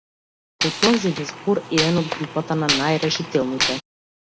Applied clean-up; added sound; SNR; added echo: none; Gunshot, gunfire; 3 dB; none.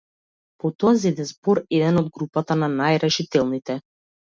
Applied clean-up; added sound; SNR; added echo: none; none; none; none.